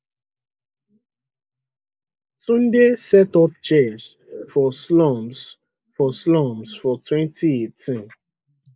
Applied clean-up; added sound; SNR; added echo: neural mask model Resemble Enhance denoiser.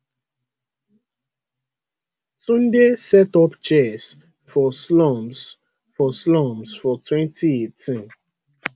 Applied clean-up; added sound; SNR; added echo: none; none; none; none.